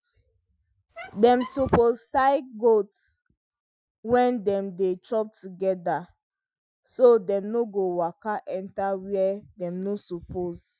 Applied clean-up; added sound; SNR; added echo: classical method Wiener filter.